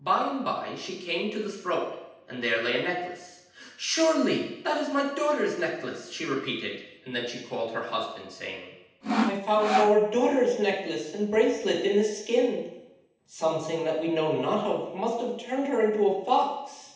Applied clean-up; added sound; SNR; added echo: none; Sawing; 0 dB; reverberation time 0.8 s.